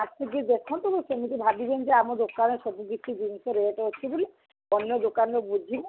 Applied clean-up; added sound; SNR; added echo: none; none; none; none.